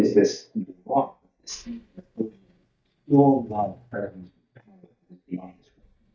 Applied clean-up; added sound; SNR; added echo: neural mask model DeepFilterNet 3.